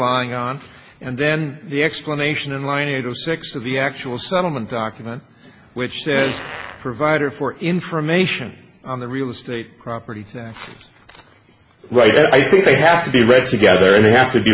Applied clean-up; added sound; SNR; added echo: none; Fart; 12 dB; none.